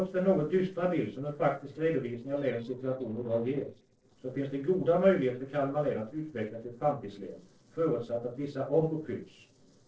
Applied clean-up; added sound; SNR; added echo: neural separator model SepFormer DNS4.